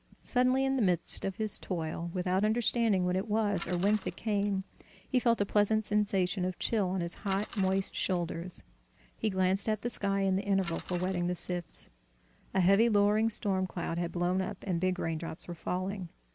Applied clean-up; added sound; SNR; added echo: none; Bicycle; 18 dB; none.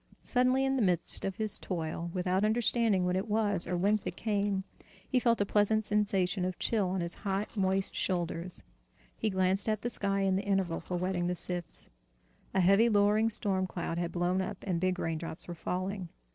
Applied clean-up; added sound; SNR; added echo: neural separator model SepFormer DNS4.